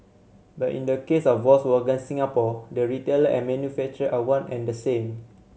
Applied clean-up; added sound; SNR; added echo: none; none; none; none.